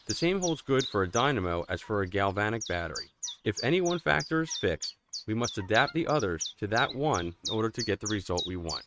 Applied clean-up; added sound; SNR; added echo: neural mask model RNNoise.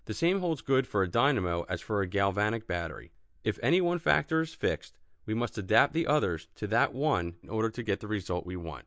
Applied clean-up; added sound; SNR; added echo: none; none; none; none.